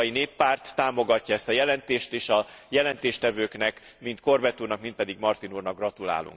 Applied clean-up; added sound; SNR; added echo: none; none; none; none.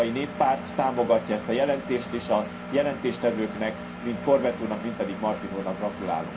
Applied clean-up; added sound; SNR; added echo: none; Engine; 10 dB; reverberation time 0.3 s.